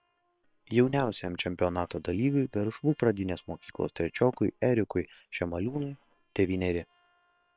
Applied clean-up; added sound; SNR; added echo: neural separator model SepFormer WHAM!.